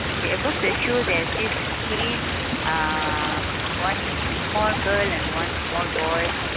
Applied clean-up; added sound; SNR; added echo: none; Stream; -2 dB; none.